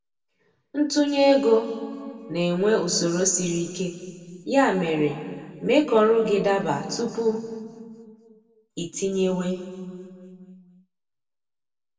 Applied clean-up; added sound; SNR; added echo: none; none; none; reverberation time 1.9 s.